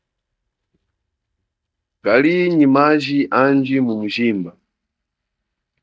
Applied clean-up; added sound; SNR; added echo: neural mask model DeepFilterNet 3.